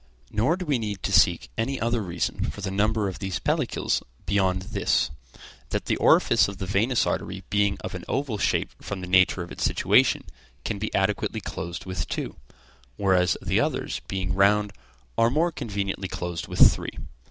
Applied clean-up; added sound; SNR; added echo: none; none; none; none.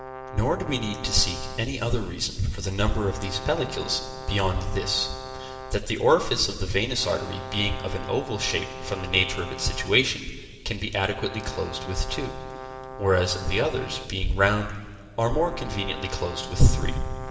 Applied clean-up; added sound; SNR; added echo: none; Brass instrument; 13 dB; reverberation time 2.8 s.